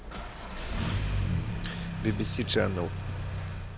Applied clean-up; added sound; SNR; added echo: none; Engine starting; -3 dB; none.